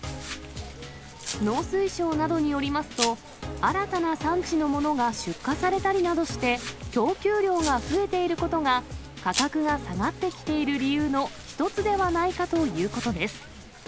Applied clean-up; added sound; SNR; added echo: none; Domestic sounds, home sounds; 14 dB; none.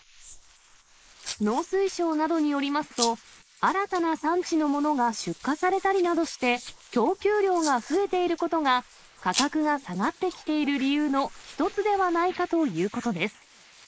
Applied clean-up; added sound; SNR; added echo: neural mask model Resemble Enhance denoiser.